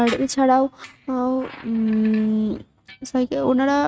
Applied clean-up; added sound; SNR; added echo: neural mask model RNNoise.